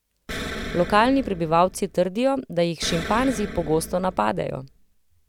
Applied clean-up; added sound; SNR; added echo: none; Explosion; 11 dB; none.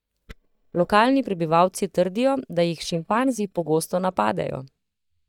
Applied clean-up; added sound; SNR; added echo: neural mask model DeepFilterNet 3.